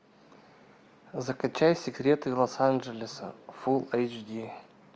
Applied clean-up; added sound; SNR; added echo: none; none; none; none.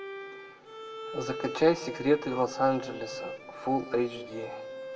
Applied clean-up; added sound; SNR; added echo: none; Bowed string instrument; 11 dB; reverberation time 1.7 s.